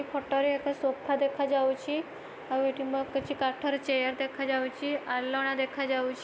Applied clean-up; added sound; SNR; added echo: none; none; none; none.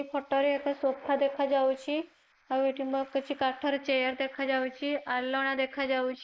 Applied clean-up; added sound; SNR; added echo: neural mask model Resemble Enhance denoiser.